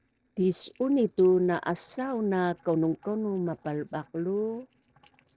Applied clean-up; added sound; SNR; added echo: neural separator model SepFormer DNS4.